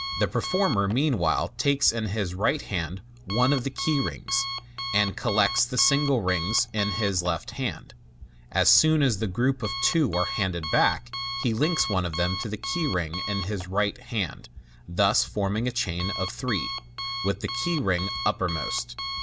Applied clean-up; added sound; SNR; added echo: none; Alarm; 8 dB; none.